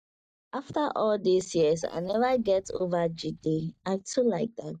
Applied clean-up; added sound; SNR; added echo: neural mask model DeepFilterNet 3.